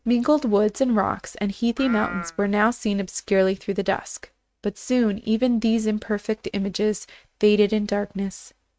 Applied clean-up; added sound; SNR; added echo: neural mask model RNNoise.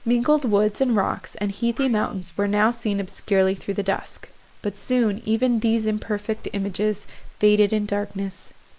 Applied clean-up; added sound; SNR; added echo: neural mask model Resemble Enhance denoiser.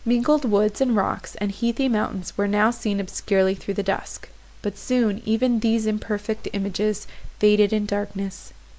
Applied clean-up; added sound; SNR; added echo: none; none; none; none.